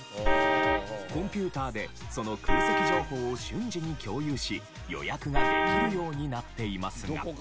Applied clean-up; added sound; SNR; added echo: none; Vehicle horn, car horn, honking; -3 dB; none.